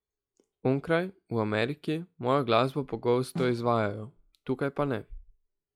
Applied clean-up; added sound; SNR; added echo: classical method log-MMSE.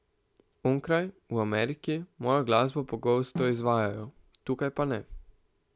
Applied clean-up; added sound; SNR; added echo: none; Snare drum; 10 dB; none.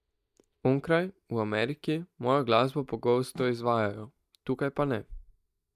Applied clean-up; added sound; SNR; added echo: neural mask model DeepFilterNet 3.